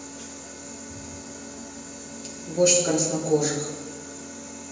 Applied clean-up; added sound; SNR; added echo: none; none; none; reverberation time 1.0 s.